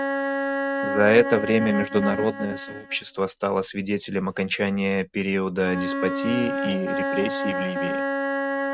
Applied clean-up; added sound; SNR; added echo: neural mask model RNNoise.